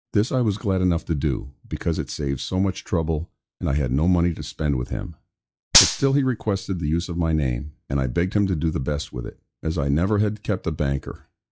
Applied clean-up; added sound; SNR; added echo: classical method log-MMSE.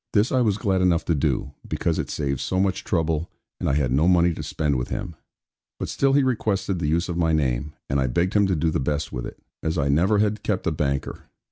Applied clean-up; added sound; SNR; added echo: none; none; none; none.